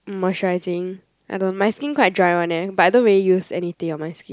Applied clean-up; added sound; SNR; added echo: none; none; none; none.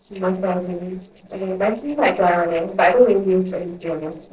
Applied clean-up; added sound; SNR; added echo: neural separator model SepFormer DNS4.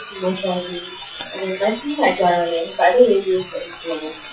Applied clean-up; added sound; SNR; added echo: classical method WPE with log-MMSE.